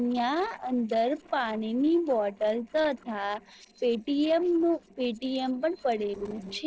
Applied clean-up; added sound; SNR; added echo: neural separator model SepFormer DNS4.